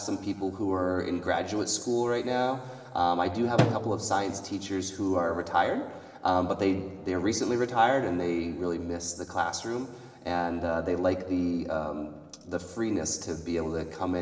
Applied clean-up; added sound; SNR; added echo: none; Drum; 3 dB; reverberation time 2.9 s.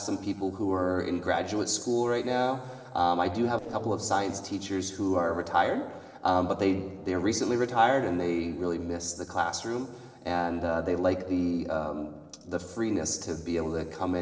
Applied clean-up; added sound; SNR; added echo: neural separator model SepFormer DNS4.